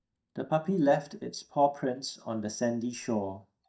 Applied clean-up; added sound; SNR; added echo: neural mask model DeepFilterNet 3.